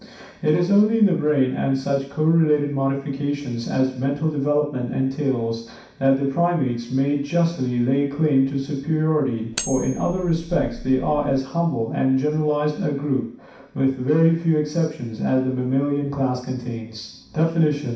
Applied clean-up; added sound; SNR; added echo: none; Cutlery, silverware; 12 dB; reverberation time 0.6 s.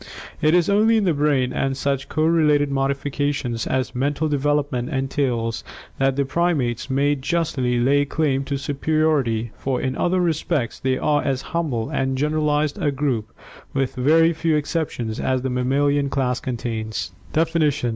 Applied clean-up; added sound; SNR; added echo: none; none; none; none.